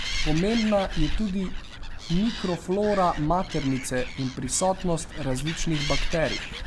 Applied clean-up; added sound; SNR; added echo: none; Animal; 3 dB; none.